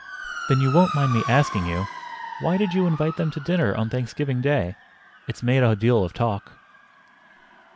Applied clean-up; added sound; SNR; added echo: none; Motor vehicle (road) / Siren; 12 dB; none.